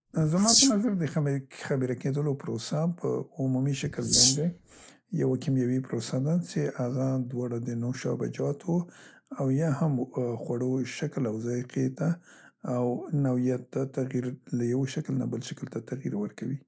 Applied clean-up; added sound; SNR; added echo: neural mask model Resemble Enhance denoiser.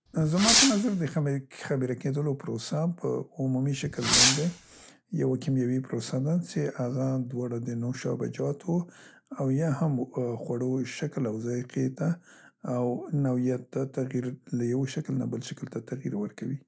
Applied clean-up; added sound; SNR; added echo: none; Fireworks; -3 dB; none.